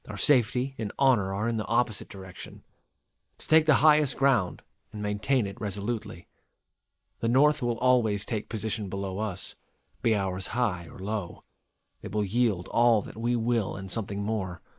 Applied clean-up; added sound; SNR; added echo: neural mask model Resemble Enhance denoiser.